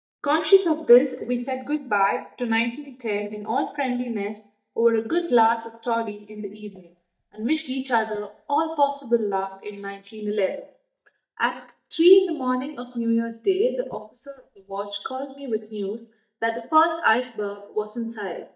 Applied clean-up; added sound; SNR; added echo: neural mask model DeepFilterNet 3.